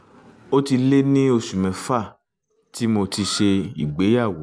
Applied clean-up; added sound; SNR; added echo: none; none; none; none.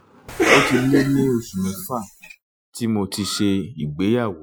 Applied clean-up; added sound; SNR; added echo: classical method Wiener filter.